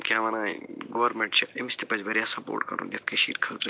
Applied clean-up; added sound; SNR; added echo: none; none; none; none.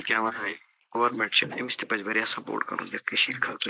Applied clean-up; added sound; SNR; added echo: neural mask model Resemble Enhance denoiser.